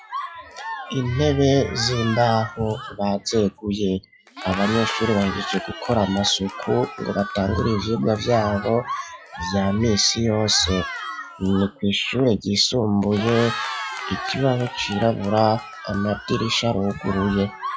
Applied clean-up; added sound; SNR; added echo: classical method log-MMSE.